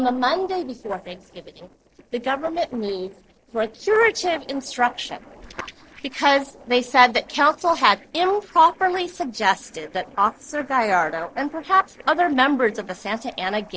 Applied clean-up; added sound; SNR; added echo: neural separator model SepFormer DNS4.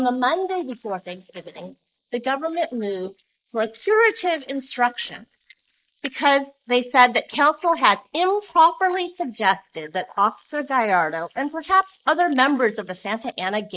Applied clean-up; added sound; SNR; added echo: neural mask model Resemble Enhance denoiser.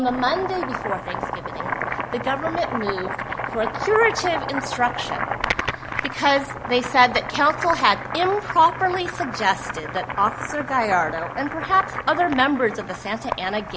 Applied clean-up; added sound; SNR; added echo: none; Boiling; 6 dB; none.